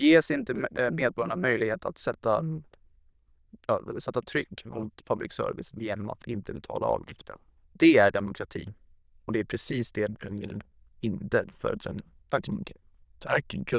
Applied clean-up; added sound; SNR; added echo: neural diffusion model UNIVERSE++.